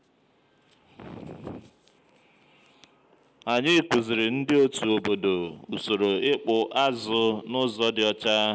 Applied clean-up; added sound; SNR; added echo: none; none; none; none.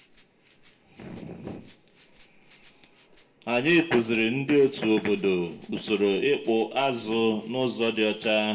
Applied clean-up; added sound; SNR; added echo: none; Rattle (instrument); 19 dB; reverberation time 0.5 s.